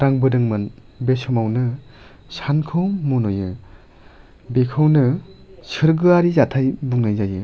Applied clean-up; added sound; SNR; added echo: none; none; none; none.